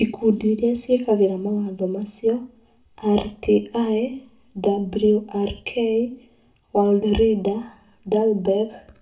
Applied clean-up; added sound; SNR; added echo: none; none; none; reverberation time 0.4 s.